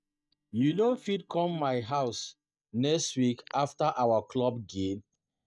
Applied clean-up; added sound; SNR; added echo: neural mask model DeepFilterNet 3.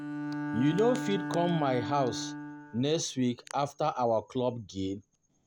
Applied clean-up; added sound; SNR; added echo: none; Bowed string instrument; 8 dB; none.